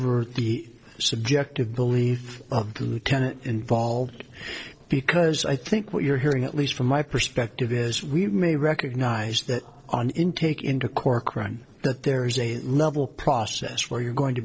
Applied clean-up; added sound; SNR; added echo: neural separator model SepFormer DNS4.